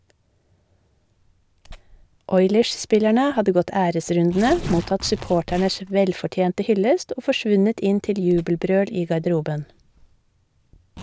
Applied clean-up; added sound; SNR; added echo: none; Tearing; 18 dB; none.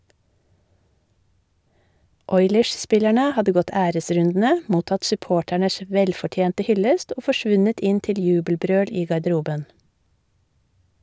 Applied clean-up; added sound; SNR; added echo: none; none; none; none.